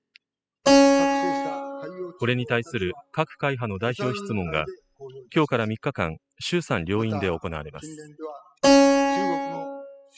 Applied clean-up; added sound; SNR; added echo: classical method spectral subtraction.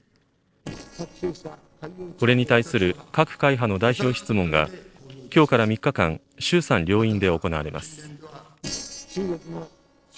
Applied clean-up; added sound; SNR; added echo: neural separator model SepFormer DNS4.